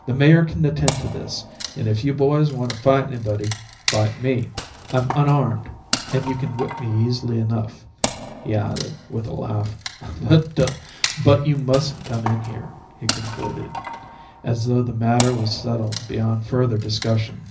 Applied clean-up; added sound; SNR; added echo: none; Wood; 11 dB; reverberation time 0.4 s.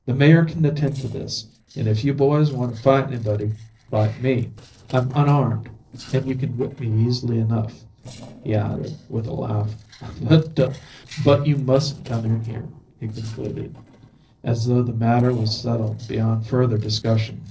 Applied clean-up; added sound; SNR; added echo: neural separator model SepFormer DNS4.